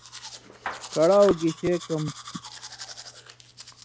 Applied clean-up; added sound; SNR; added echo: none; Domestic sounds, home sounds; 14 dB; none.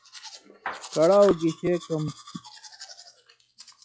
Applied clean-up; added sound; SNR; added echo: classical method log-MMSE.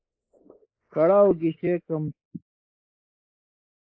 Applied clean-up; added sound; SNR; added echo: neural mask model Resemble Enhance denoiser.